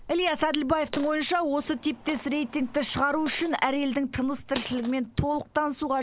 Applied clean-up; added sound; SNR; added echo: none; Coin (dropping); 17 dB; none.